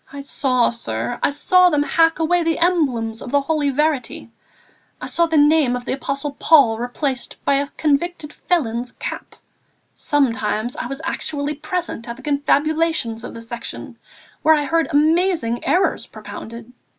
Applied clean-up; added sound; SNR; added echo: none; none; none; none.